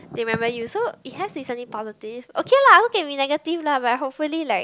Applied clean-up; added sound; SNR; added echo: none; none; none; none.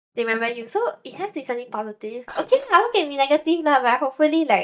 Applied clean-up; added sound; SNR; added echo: neural mask model DeepFilterNet 3.